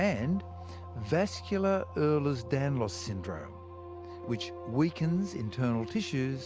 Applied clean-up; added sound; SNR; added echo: none; none; none; none.